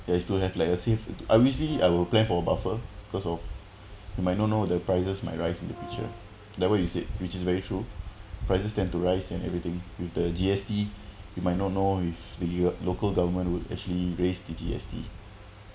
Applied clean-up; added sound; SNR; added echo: none; Brass instrument; 17 dB; none.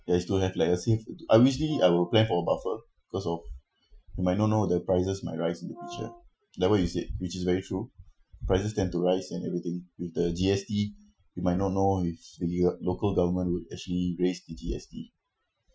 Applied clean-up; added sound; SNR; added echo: classical method Wiener filter.